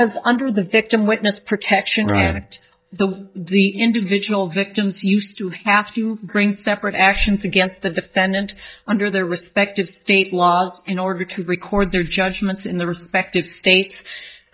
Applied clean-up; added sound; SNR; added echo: neural mask model DeepFilterNet 3.